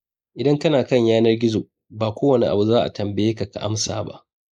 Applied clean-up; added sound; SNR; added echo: neural mask model Resemble Enhance denoiser.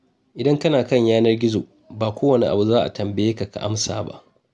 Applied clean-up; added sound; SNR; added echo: none; none; none; none.